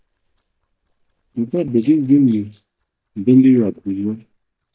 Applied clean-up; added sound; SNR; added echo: neural mask model DeepFilterNet 3.